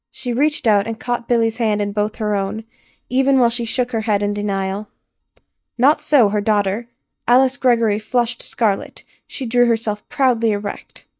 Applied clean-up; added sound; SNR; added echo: neural mask model DeepFilterNet 3.